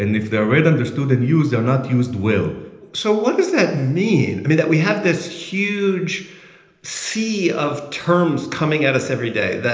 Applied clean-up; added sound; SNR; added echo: none; none; none; reverberation time 1.0 s.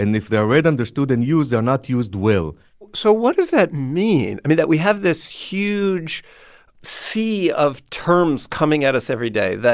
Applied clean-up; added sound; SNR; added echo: none; none; none; none.